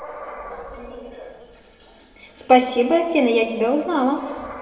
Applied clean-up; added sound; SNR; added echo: none; Animal; 17 dB; reverberation time 1.9 s.